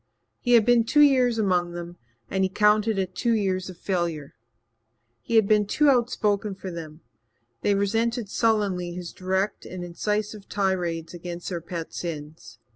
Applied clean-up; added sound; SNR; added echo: none; none; none; none.